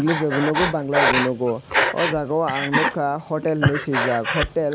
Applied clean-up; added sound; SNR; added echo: none; Breathing; 1 dB; none.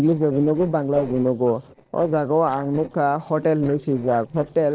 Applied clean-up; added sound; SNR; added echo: neural separator model SepFormer DNS4.